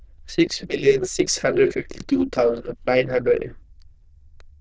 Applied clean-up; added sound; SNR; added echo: neural diffusion model UNIVERSE++.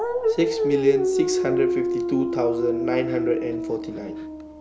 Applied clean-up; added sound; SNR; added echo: none; Dog; -2 dB; none.